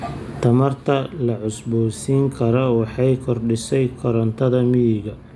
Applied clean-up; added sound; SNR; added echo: none; none; none; none.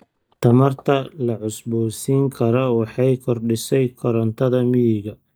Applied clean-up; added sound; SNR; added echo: neural mask model DeepFilterNet 3.